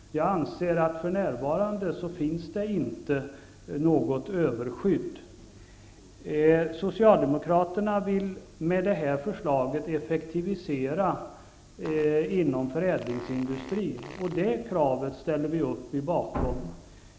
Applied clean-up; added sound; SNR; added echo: none; Fart; 19 dB; none.